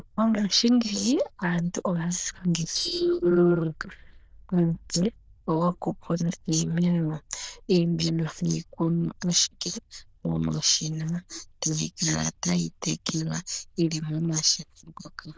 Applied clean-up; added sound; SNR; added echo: neural diffusion model UNIVERSE++.